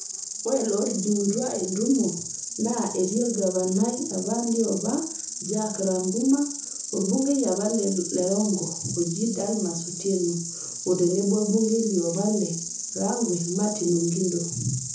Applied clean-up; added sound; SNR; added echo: none; Insect; 7 dB; reverberation time 0.6 s.